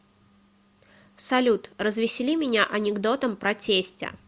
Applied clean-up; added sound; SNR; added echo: none; none; none; none.